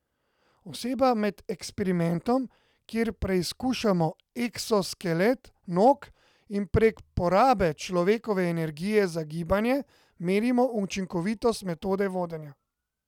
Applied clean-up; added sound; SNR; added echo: none; none; none; none.